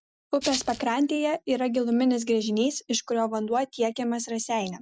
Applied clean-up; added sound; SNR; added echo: none; Rattle (instrument); 8 dB; none.